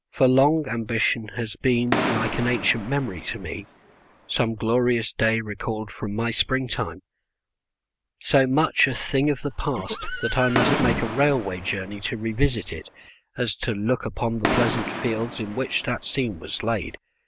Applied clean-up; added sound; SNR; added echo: none; Livestock, farm animals, working animals + Fireworks; 5 dB; none.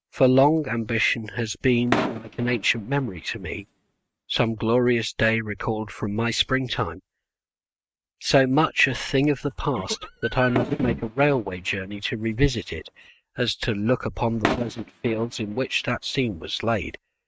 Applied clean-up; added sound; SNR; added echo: neural mask model RNNoise.